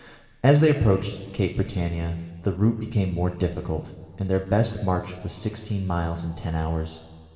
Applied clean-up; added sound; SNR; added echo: none; none; none; reverberation time 2.0 s.